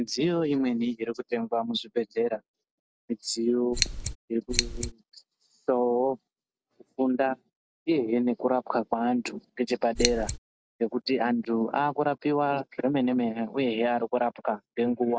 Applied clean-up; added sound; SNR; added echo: none; Scissors; 1 dB; none.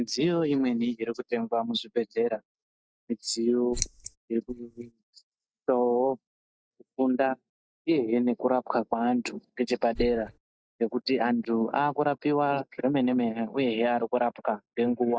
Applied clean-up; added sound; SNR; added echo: neural mask model DeepFilterNet 3.